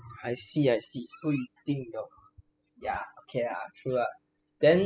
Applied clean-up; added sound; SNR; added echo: classical method spectral subtraction.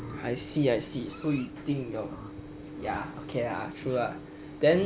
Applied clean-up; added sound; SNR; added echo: none; Livestock, farm animals, working animals; 17 dB; none.